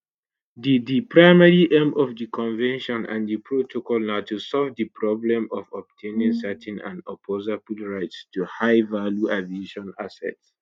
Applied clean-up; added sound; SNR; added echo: neural mask model RNNoise.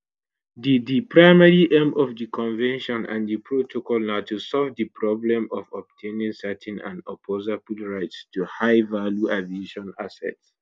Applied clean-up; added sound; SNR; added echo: none; none; none; none.